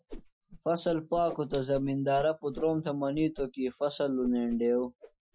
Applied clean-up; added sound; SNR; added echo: classical method Wiener filter.